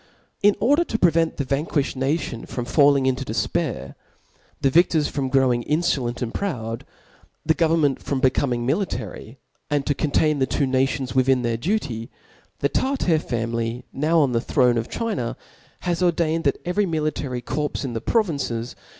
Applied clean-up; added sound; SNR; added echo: none; none; none; none.